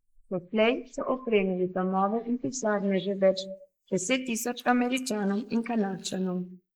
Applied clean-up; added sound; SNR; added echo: neural mask model Resemble Enhance denoiser.